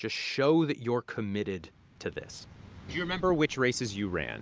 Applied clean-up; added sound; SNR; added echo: none; none; none; none.